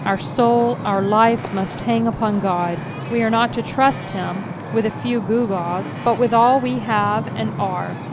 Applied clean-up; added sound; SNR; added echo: none; Wind / Ocean; 9 dB; none.